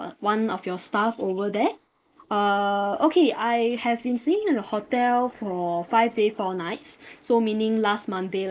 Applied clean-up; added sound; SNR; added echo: neural mask model Resemble Enhance denoiser.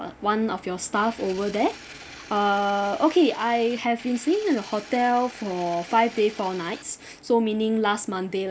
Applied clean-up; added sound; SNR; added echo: none; Engine; 19 dB; none.